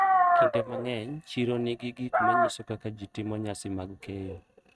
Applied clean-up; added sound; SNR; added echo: neural mask model RNNoise.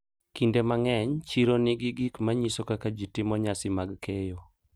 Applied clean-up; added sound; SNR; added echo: none; none; none; none.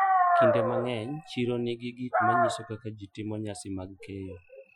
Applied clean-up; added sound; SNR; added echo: classical method Wiener filter.